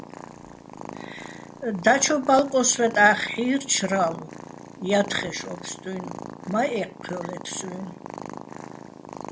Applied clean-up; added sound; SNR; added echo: none; Purr; 13 dB; none.